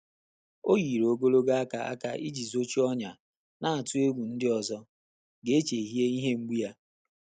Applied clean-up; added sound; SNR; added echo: none; none; none; none.